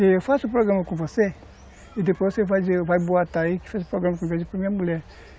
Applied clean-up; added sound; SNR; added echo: none; none; none; none.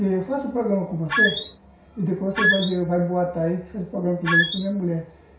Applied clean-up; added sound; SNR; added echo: none; Squeak; -3 dB; reverberation time 0.6 s.